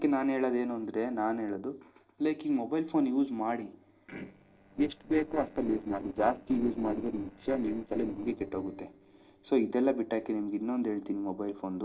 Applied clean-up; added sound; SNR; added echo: neural separator model SepFormer DNS4.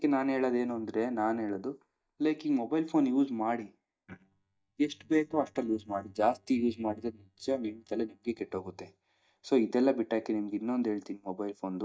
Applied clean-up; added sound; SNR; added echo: neural mask model DeepFilterNet 3.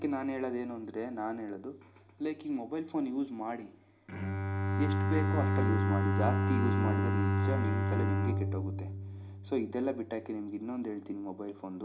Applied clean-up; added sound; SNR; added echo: none; Bowed string instrument; -3 dB; reverberation time 0.4 s.